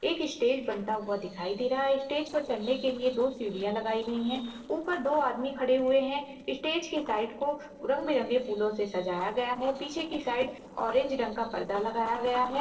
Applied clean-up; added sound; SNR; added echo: neural separator model SepFormer DNS4.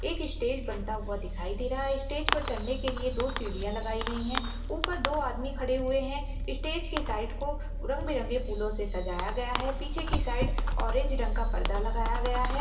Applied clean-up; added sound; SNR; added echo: none; Fireworks; -2 dB; reverberation time 1.0 s.